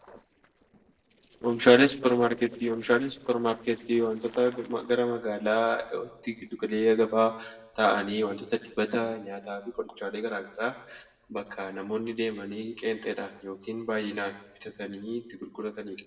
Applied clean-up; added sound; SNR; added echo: neural separator model SepFormer DNS4.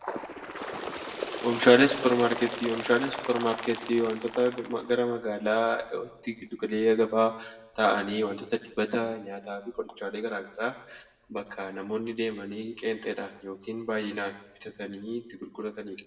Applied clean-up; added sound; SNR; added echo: none; Bird; 13 dB; reverberation time 0.8 s.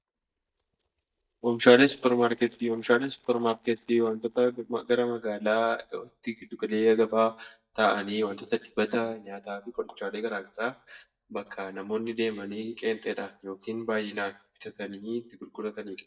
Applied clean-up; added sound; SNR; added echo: neural mask model DeepFilterNet 3.